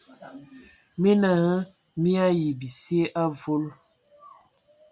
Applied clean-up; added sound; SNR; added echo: none; none; none; none.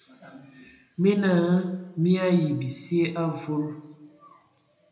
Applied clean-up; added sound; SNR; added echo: none; none; none; reverberation time 0.8 s.